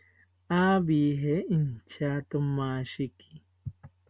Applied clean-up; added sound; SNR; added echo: none; none; none; none.